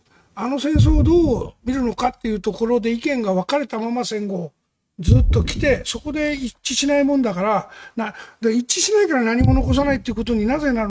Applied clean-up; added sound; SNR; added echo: neural mask model RNNoise.